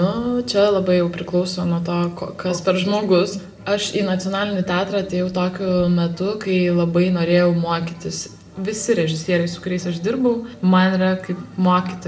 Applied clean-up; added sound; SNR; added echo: none; none; none; reverberation time 0.5 s.